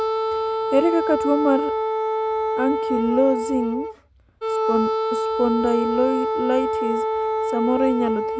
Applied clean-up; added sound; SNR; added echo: none; Wind instrument, woodwind instrument; 0 dB; none.